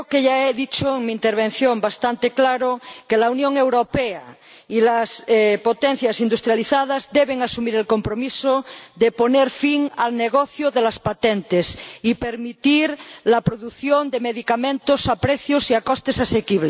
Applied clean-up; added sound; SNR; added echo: none; none; none; none.